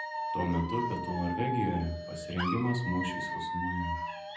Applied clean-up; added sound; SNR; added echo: none; Alarm / Dog; 3 dB; reverberation time 0.6 s.